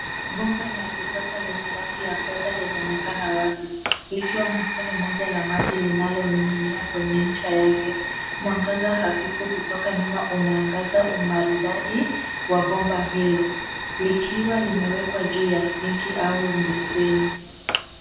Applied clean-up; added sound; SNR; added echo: none; Fire; 4 dB; reverberation time 0.8 s.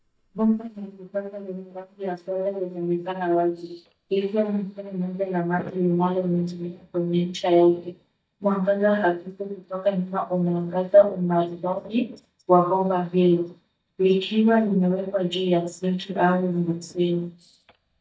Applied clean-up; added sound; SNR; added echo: neural mask model DeepFilterNet 3.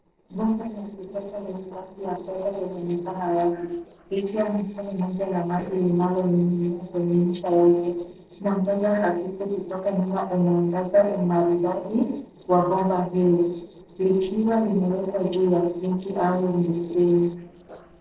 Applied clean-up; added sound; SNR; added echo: neural separator model SepFormer DNS4.